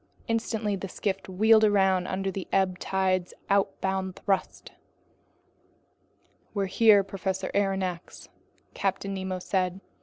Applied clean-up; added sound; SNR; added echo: none; none; none; none.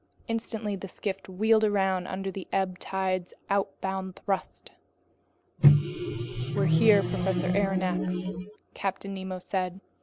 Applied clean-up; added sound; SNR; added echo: none; Microwave oven; -4 dB; none.